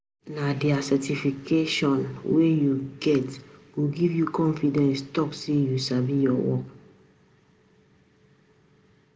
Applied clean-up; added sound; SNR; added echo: none; none; none; none.